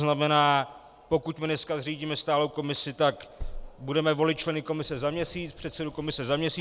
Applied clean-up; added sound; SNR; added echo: none; Wind; 17 dB; none.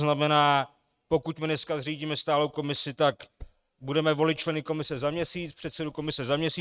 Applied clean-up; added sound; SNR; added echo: neural mask model RNNoise.